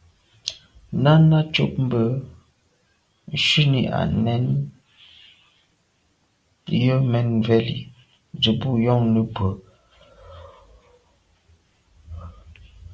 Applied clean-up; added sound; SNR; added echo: none; none; none; none.